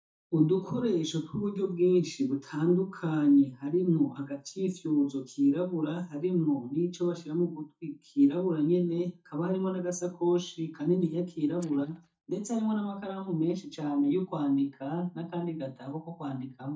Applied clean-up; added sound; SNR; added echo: neural mask model DeepFilterNet 3.